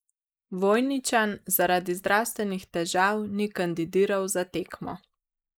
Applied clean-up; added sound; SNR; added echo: neural mask model Resemble Enhance denoiser.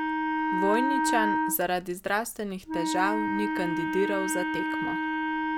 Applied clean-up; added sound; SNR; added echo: none; Wind instrument, woodwind instrument; -2 dB; none.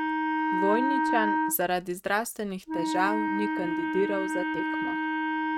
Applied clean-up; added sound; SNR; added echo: neural mask model RNNoise.